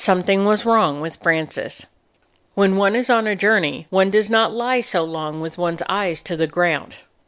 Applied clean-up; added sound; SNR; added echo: none; none; none; none.